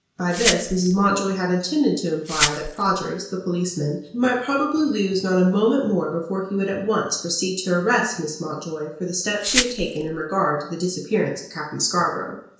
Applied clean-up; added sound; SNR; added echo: none; Glass; 5 dB; reverberation time 0.5 s.